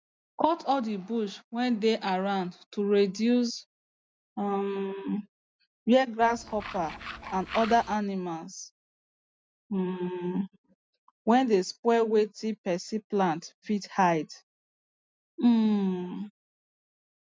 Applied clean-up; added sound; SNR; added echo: none; Tools; 11 dB; none.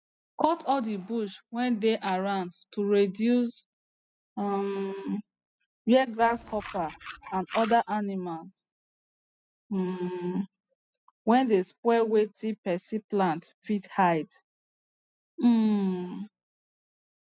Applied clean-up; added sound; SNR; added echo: classical method spectral subtraction.